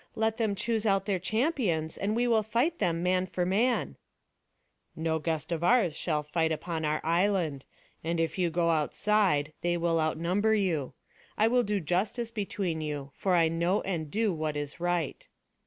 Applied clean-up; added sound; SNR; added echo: none; none; none; none.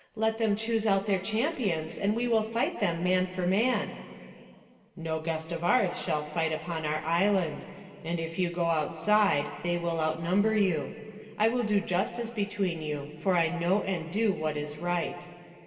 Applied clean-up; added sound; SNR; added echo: none; none; none; reverberation time 2.3 s.